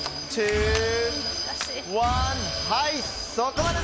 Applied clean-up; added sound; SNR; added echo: none; Clapping; 15 dB; none.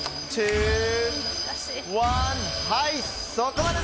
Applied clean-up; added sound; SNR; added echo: none; none; none; none.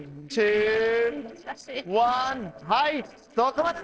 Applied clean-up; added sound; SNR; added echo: neural separator model SepFormer DNS4.